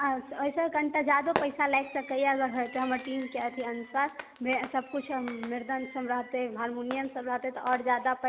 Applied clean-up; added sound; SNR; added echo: none; Fireworks; 14 dB; none.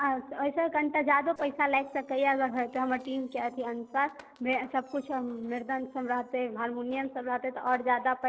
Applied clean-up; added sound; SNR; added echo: neural separator model SepFormer DNS4.